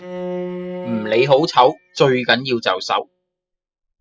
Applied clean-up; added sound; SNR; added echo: classical method spectral subtraction.